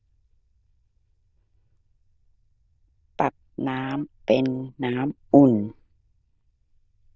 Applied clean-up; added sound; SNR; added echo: neural diffusion model UNIVERSE++.